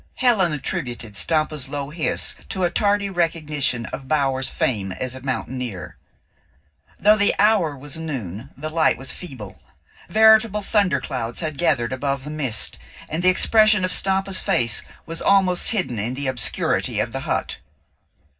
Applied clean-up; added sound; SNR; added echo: none; none; none; reverberation time 0.4 s.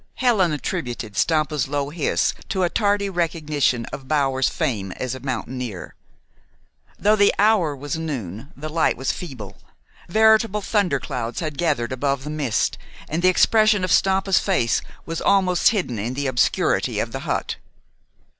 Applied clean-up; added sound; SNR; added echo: none; none; none; none.